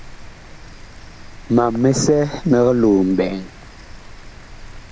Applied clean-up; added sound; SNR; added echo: none; Rain; 17 dB; none.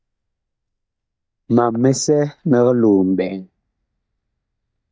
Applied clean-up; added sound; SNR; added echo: neural mask model DeepFilterNet 3.